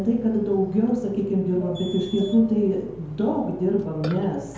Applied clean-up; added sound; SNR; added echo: none; Burping, eructation; 16 dB; reverberation time 0.9 s.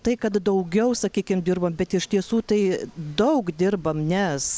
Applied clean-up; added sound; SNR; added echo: none; none; none; none.